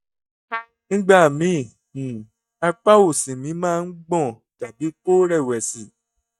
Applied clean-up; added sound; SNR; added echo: neural mask model DeepFilterNet 3.